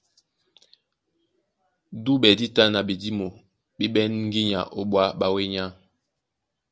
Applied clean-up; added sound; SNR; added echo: none; none; none; none.